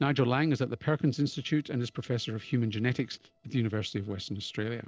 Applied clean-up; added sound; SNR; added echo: neural separator model SepFormer DNS4.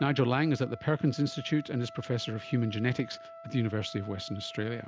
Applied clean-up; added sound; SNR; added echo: none; Trumpet; 17 dB; none.